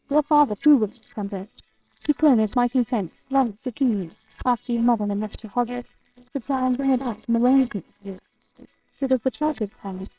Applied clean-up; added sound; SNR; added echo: neural separator model SepFormer WHAMR!.